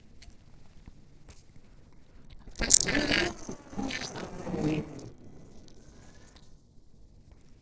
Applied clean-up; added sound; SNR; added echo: neural separator model SepFormer DNS4.